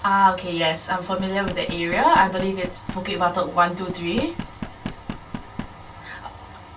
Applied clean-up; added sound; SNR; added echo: none; Knock; 11 dB; reverberation time 0.2 s.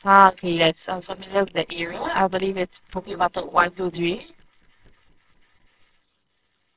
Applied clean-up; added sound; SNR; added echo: neural separator model SepFormer WHAMR!.